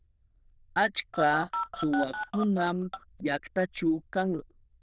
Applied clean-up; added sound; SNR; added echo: neural diffusion model UNIVERSE++.